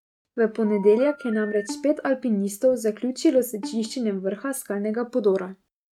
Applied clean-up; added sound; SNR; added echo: neural mask model RNNoise.